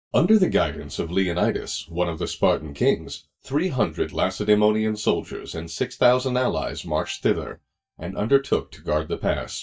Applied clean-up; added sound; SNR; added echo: neural mask model DeepFilterNet 3.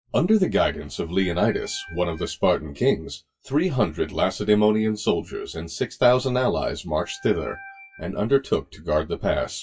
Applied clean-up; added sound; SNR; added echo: classical method WPE with log-MMSE.